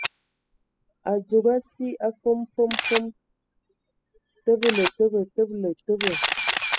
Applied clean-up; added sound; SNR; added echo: classical method spectral subtraction.